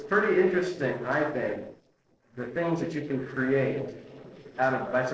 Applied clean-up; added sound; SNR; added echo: neural separator model SepFormer DNS4.